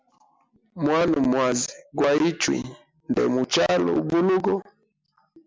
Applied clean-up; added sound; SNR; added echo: none; none; none; none.